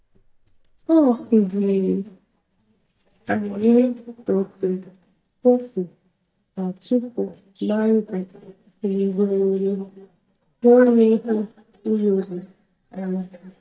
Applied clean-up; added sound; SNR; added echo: neural mask model DeepFilterNet 3.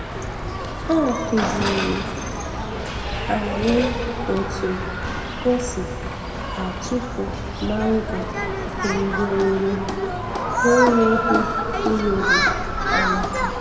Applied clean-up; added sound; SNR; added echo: none; Human group actions; 0 dB; reverberation time 2.0 s.